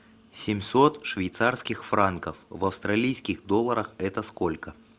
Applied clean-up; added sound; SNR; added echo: none; none; none; none.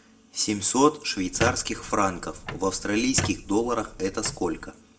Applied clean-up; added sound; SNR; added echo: none; Squeak; 9 dB; reverberation time 0.4 s.